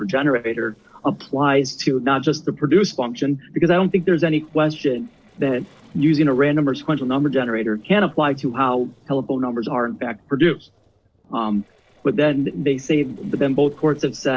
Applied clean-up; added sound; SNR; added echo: neural separator model SepFormer DNS4.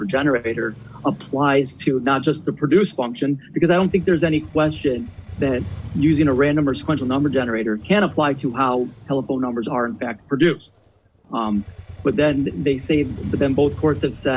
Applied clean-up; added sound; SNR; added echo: none; Motorcycle; 16 dB; none.